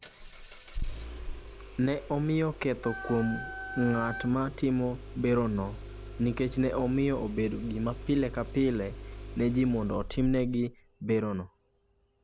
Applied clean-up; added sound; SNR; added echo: none; Engine starting + Wind instrument, woodwind instrument; 10 dB; none.